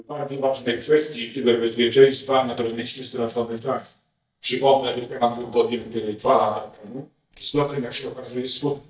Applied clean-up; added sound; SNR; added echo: neural mask model DeepFilterNet 3.